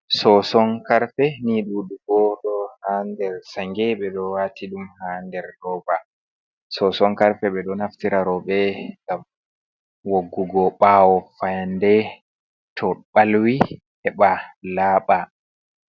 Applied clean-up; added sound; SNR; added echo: none; none; none; none.